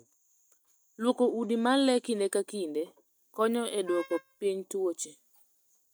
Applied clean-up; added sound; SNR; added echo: neural mask model RNNoise.